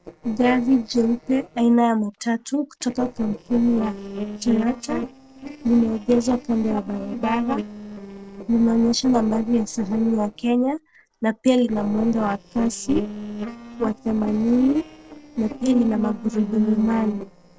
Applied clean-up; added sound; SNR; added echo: neural separator model SepFormer DNS4.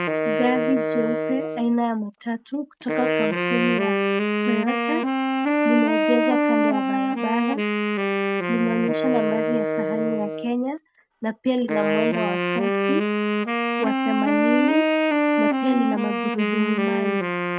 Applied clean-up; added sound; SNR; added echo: neural mask model RNNoise.